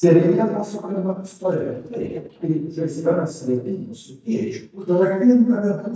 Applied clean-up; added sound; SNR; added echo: neural mask model DeepFilterNet 3.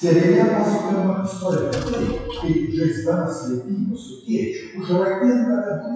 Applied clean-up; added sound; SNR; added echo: classical method WPE with log-MMSE.